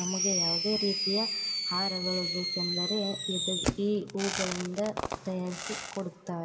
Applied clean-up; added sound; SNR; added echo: none; Fireworks; 0 dB; reverberation time 1.2 s.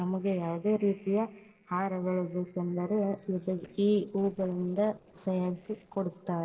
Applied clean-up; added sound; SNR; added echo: neural separator model SepFormer DNS4.